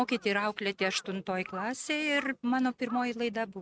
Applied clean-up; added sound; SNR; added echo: neural mask model RNNoise.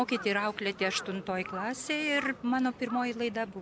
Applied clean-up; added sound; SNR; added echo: none; Crow; 16 dB; none.